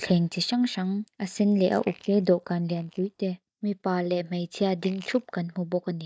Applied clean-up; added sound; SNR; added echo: neural mask model DeepFilterNet 3.